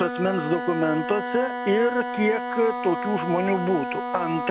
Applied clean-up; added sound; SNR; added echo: none; Wind instrument, woodwind instrument; 5 dB; none.